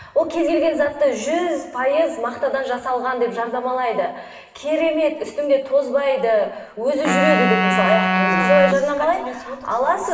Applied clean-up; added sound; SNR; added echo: none; Wind instrument, woodwind instrument; 1 dB; reverberation time 1.1 s.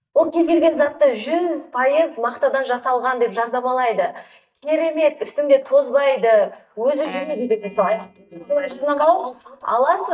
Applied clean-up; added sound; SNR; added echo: neural mask model DeepFilterNet 3.